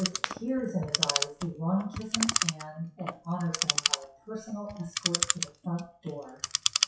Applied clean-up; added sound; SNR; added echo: classical method WPE with log-MMSE.